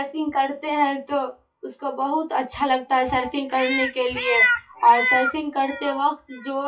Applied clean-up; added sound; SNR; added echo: classical method WPE with log-MMSE.